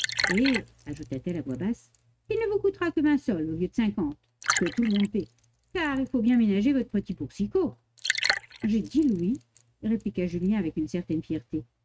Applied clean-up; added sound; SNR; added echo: neural mask model RNNoise.